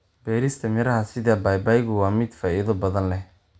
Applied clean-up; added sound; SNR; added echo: none; none; none; none.